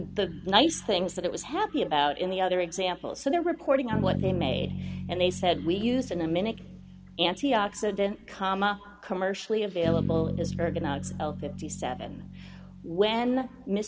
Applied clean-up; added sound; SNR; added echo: none; Bass guitar; 8 dB; none.